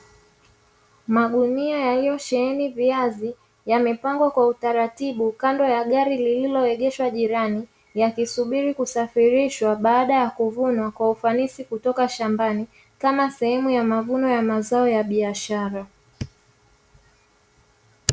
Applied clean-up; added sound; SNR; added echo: none; none; none; none.